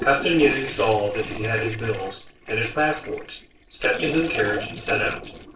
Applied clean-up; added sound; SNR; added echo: neural separator model SepFormer DNS4.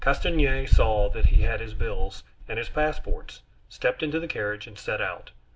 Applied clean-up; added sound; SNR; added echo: none; none; none; none.